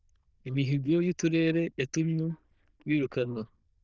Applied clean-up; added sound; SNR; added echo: neural diffusion model UNIVERSE++.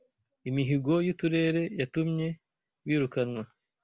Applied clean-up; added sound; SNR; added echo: none; none; none; none.